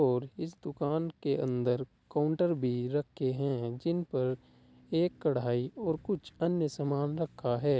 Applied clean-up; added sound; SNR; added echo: none; none; none; none.